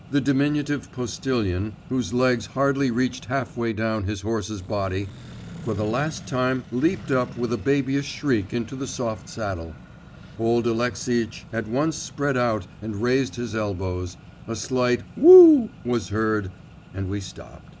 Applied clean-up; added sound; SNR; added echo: none; Accelerating, revving, vroom; 19 dB; none.